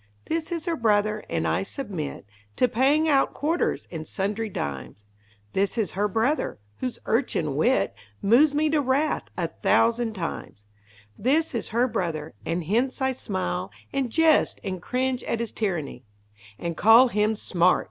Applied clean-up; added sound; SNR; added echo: none; none; none; none.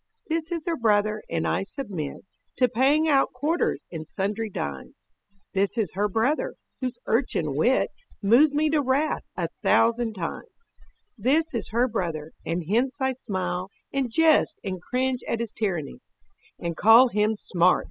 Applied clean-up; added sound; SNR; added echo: classical method spectral subtraction.